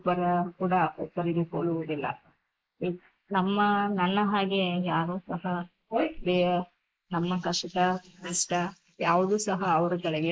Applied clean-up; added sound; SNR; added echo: neural mask model Resemble Enhance denoiser.